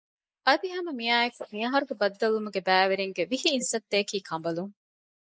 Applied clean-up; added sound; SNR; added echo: neural mask model Resemble Enhance denoiser.